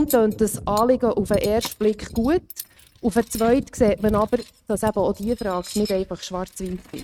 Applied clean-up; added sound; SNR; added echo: neural mask model RNNoise.